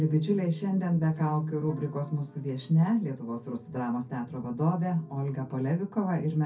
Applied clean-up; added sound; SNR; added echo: none; none; none; reverberation time 0.3 s.